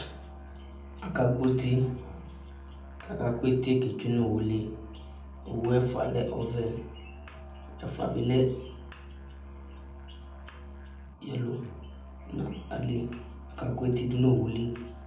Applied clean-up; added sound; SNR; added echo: none; Musical instrument; 14 dB; reverberation time 0.6 s.